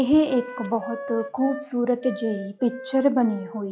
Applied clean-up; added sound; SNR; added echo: classical method log-MMSE.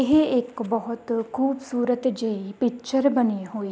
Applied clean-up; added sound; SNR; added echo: none; none; none; none.